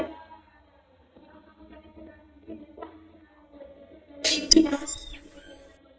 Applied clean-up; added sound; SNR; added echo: neural mask model DeepFilterNet 3.